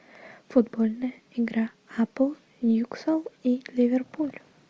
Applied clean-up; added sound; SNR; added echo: none; none; none; none.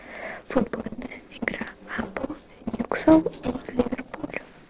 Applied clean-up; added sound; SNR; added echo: neural separator model SepFormer DNS4.